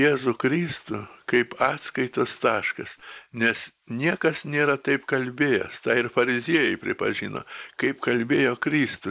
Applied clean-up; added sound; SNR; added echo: neural mask model Resemble Enhance denoiser.